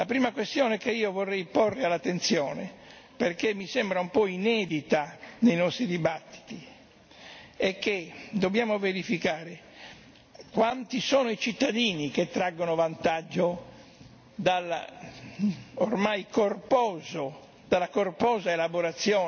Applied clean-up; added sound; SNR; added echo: none; none; none; none.